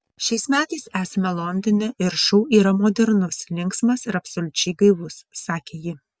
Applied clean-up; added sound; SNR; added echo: none; none; none; none.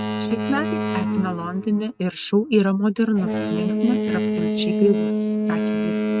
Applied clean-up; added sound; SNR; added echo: neural mask model RNNoise.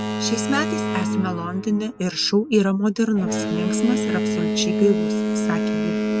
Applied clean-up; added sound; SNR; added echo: none; Boat, Water vehicle; 1 dB; none.